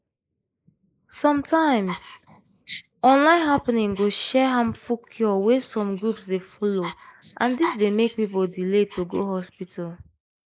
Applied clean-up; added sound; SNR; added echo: neural mask model Resemble Enhance denoiser.